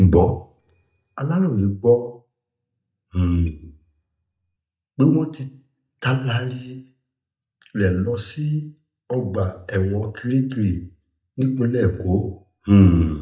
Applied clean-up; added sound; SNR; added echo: neural mask model DeepFilterNet 3.